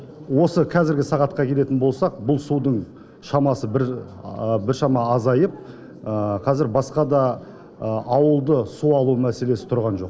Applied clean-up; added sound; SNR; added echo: none; none; none; none.